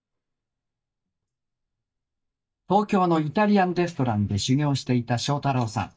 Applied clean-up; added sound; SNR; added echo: neural mask model DeepFilterNet 3.